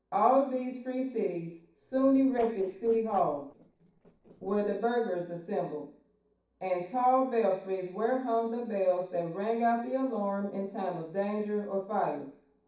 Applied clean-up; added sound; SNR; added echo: neural separator model SepFormer DNS4.